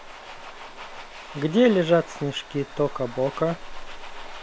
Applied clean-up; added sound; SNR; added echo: none; Domestic sounds, home sounds + Livestock, farm animals, working animals; 12 dB; none.